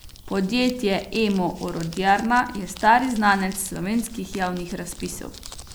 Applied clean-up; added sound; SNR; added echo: none; Crumpling, crinkling; 16 dB; none.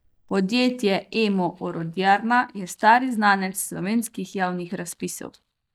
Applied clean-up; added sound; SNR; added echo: neural mask model DeepFilterNet 3.